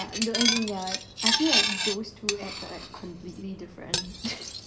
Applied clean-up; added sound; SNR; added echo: none; Cutlery, silverware; -3 dB; none.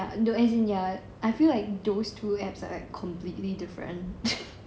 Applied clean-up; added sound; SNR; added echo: none; none; none; none.